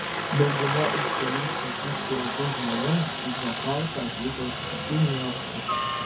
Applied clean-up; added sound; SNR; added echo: none; Aircraft; 1 dB; reverberation time 0.3 s.